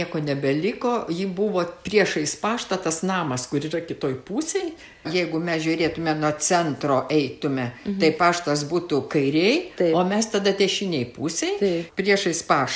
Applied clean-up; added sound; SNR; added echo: none; none; none; none.